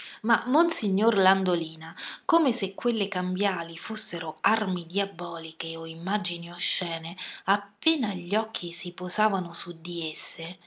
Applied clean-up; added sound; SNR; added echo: none; none; none; none.